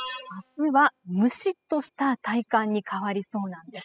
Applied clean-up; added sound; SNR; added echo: classical method spectral subtraction.